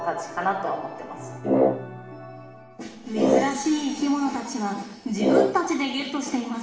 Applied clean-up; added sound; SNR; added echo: none; Brass instrument; -2 dB; reverberation time 0.9 s.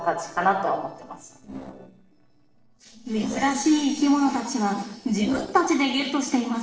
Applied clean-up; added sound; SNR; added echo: neural separator model SepFormer DNS4.